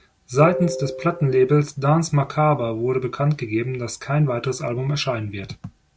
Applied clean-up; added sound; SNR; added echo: none; none; none; none.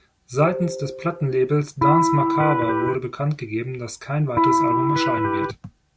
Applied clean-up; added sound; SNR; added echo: none; Electric guitar; -4 dB; none.